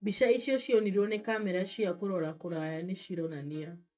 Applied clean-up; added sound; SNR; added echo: neural mask model DeepFilterNet 3.